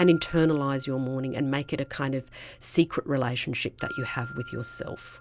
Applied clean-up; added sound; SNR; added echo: none; Glockenspiel; 17 dB; none.